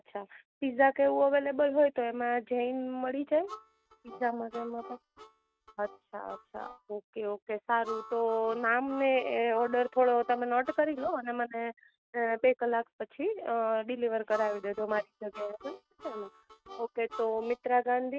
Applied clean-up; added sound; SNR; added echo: neural mask model RNNoise.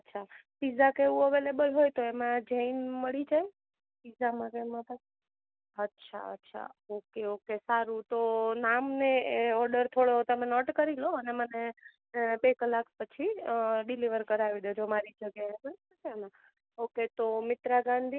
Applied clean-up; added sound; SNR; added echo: none; none; none; none.